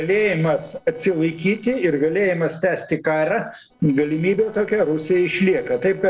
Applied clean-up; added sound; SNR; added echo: neural separator model SepFormer DNS4.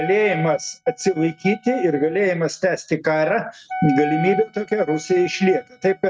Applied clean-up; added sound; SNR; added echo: neural mask model RNNoise.